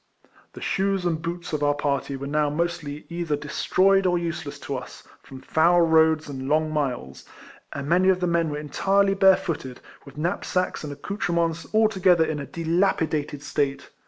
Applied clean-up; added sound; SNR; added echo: none; none; none; none.